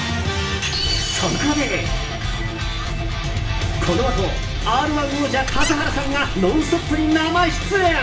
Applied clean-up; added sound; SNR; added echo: none; Squeak; 4 dB; reverberation time 0.6 s.